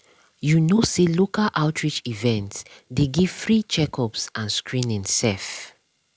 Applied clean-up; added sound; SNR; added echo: none; none; none; none.